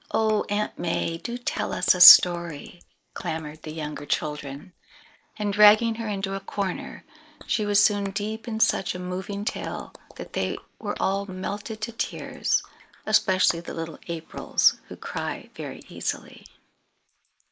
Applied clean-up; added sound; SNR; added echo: neural mask model Resemble Enhance denoiser.